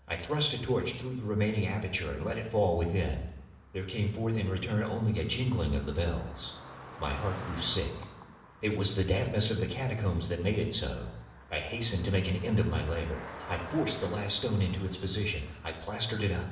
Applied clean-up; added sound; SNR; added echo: none; Car passing by; 18 dB; reverberation time 0.9 s.